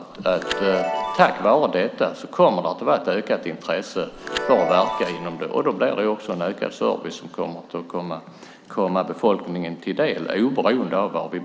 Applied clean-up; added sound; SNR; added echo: none; Chime; 9 dB; none.